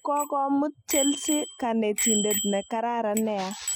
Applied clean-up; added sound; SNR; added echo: classical method spectral subtraction.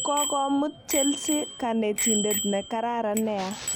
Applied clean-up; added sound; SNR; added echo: none; Bicycle bell; 5 dB; none.